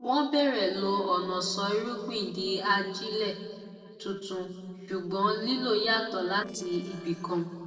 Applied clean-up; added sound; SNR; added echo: neural separator model SepFormer DNS4.